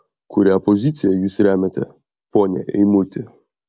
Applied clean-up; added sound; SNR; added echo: none; none; none; none.